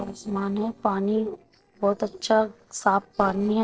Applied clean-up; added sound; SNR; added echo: neural separator model SepFormer DNS4.